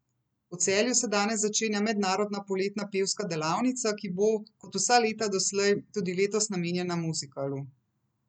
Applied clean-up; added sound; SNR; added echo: none; none; none; none.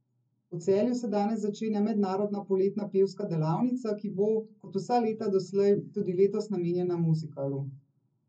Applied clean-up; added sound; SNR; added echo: none; none; none; reverberation time 0.4 s.